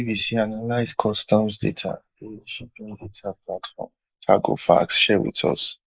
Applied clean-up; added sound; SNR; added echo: neural mask model Resemble Enhance denoiser.